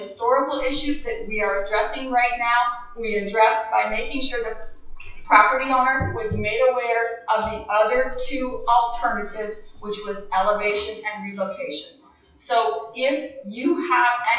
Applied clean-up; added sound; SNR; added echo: classical method WPE with log-MMSE.